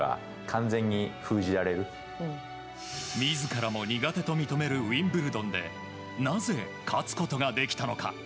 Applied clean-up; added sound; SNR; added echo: none; none; none; none.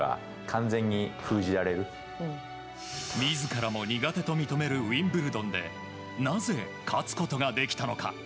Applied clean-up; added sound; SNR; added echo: none; Fart; 19 dB; none.